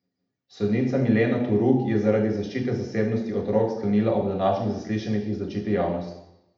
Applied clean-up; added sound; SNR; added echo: none; none; none; reverberation time 0.8 s.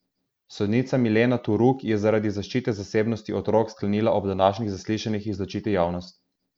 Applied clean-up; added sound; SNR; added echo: none; none; none; none.